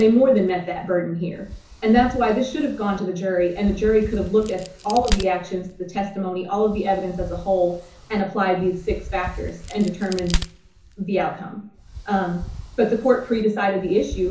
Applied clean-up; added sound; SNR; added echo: none; Crack; 11 dB; reverberation time 0.7 s.